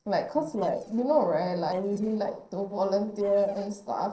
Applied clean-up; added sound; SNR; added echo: neural separator model SepFormer DNS4.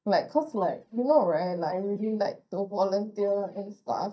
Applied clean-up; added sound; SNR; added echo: neural mask model DeepFilterNet 3.